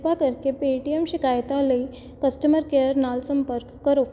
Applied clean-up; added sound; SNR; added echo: none; none; none; none.